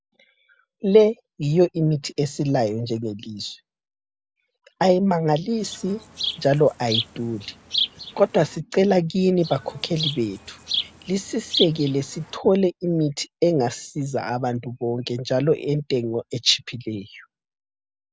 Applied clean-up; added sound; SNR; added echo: none; Insect; 8 dB; none.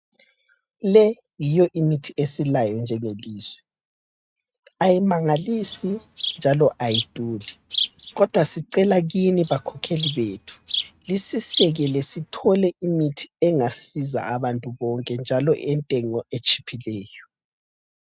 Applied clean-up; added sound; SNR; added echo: neural mask model RNNoise.